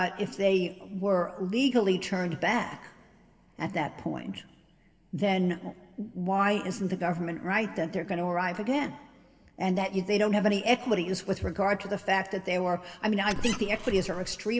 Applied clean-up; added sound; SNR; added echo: none; Squeak; 6 dB; reverberation time 1.4 s.